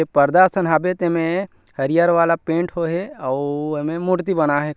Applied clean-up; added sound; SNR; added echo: none; none; none; none.